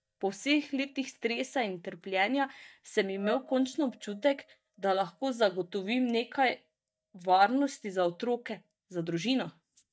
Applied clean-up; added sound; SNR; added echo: neural mask model DeepFilterNet 3.